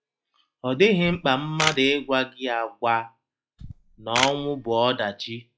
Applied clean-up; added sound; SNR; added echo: classical method log-MMSE.